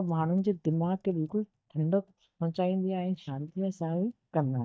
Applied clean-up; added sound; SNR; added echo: neural mask model DeepFilterNet 3.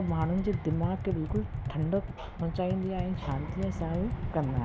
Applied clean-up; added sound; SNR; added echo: none; Tap; 7 dB; none.